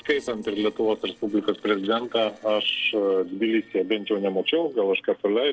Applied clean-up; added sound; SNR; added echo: neural separator model SepFormer DNS4.